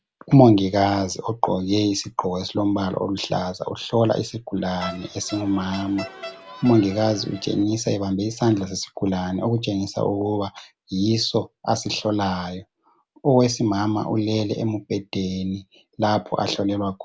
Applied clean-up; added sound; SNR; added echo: none; Crowd; 15 dB; none.